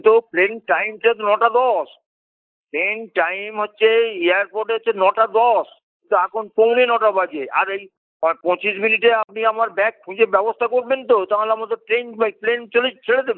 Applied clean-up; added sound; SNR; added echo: neural mask model Resemble Enhance denoiser.